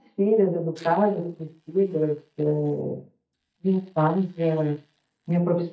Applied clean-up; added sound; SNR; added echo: neural mask model DeepFilterNet 3.